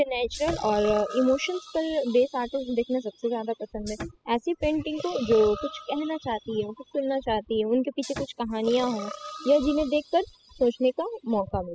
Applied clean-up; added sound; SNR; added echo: classical method spectral subtraction.